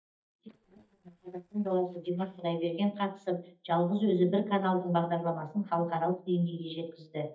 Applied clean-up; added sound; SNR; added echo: neural mask model DeepFilterNet 3.